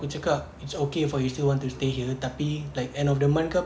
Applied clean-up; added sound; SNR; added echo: none; none; none; none.